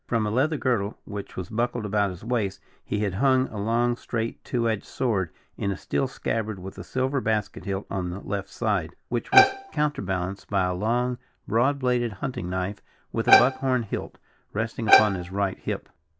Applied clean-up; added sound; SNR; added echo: none; Bowed string instrument; -2 dB; none.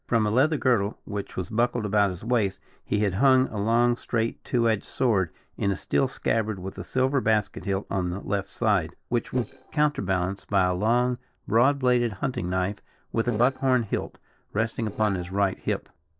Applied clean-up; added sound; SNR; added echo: neural separator model SepFormer DNS4.